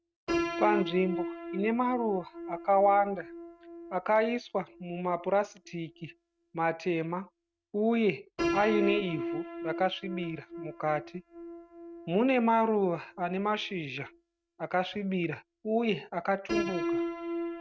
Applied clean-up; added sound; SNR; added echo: neural mask model RNNoise.